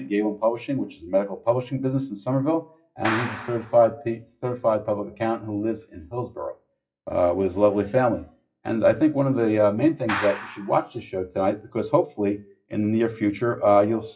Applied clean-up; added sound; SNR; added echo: classical method WPE with log-MMSE.